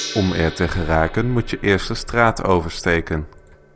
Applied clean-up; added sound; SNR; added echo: none; Gong; 17 dB; none.